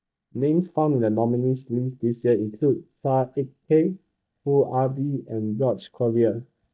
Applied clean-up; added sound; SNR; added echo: neural mask model DeepFilterNet 3.